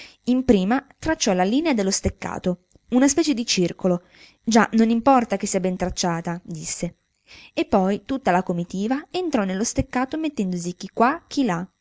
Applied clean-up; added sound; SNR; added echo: none; none; none; none.